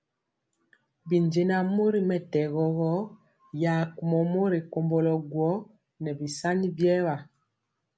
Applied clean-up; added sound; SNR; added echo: none; none; none; none.